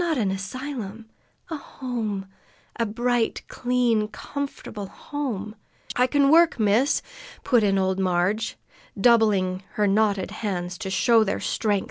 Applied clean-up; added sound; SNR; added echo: none; none; none; none.